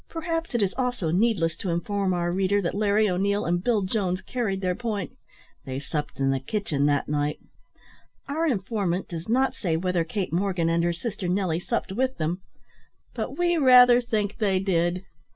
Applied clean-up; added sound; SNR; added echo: none; none; none; none.